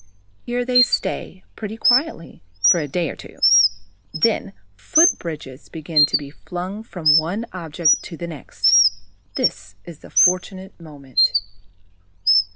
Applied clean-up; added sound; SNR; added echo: none; Bird; -5 dB; none.